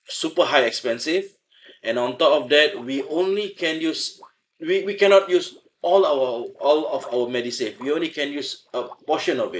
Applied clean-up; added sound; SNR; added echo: neural mask model Resemble Enhance denoiser.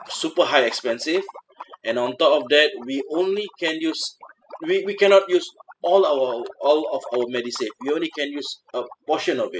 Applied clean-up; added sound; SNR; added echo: classical method spectral subtraction.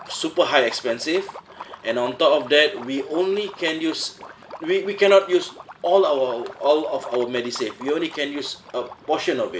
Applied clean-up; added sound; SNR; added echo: none; Liquid; 18 dB; none.